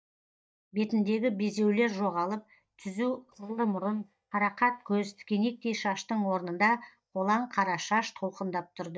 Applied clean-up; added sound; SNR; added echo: neural mask model DeepFilterNet 3.